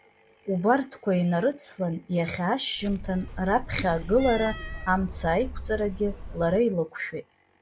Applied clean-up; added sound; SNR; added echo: none; Cat; 9 dB; none.